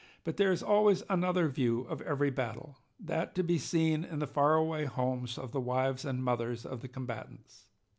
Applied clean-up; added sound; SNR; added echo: none; none; none; none.